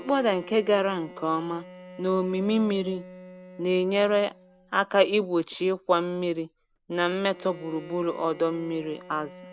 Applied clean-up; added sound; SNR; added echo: none; Bowed string instrument; 19 dB; none.